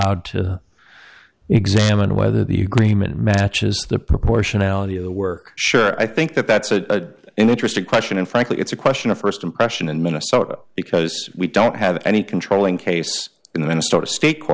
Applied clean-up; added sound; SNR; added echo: none; none; none; none.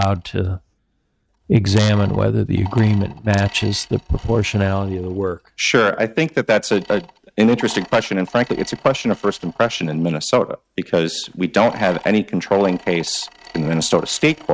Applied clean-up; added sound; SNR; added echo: neural mask model RNNoise.